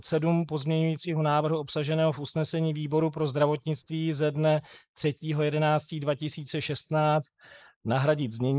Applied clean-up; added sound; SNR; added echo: neural mask model Resemble Enhance denoiser.